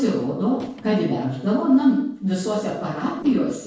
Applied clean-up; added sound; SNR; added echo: neural separator model SepFormer DNS4.